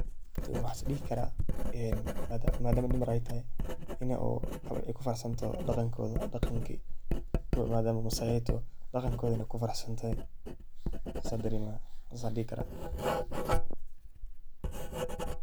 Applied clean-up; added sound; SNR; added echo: none; Writing; -5 dB; none.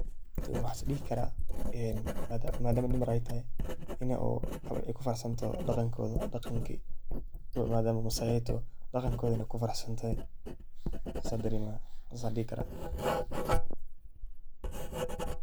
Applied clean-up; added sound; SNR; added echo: neural mask model Resemble Enhance denoiser.